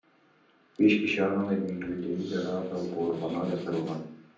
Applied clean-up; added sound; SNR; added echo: none; Snare drum; 19 dB; reverberation time 0.6 s.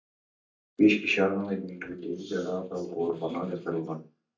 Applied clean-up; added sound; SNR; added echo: neural mask model DeepFilterNet 3.